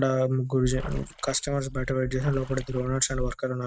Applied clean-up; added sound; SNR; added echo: neural mask model RNNoise.